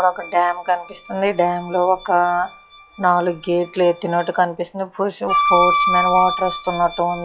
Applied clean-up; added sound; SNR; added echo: classical method log-MMSE.